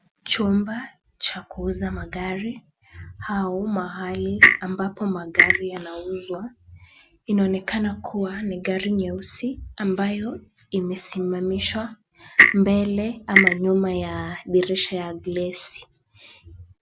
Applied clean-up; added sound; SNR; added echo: none; Clock; -5 dB; none.